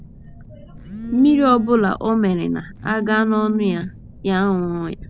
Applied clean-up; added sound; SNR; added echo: none; Telephone; 12 dB; none.